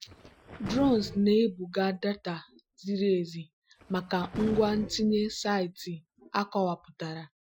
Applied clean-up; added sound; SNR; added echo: classical method Wiener filter.